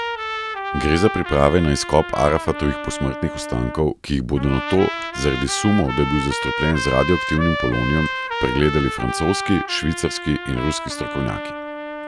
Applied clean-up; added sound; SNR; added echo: none; Trumpet; 6 dB; none.